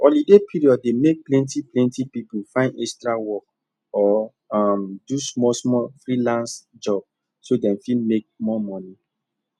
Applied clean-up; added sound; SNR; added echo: none; none; none; none.